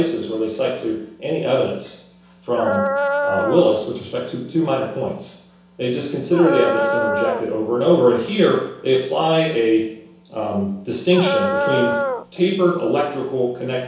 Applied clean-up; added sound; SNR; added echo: none; Dog; 1 dB; reverberation time 0.7 s.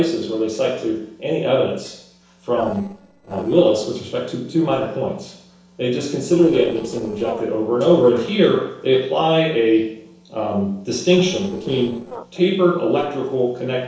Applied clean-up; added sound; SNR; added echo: neural separator model SepFormer DNS4.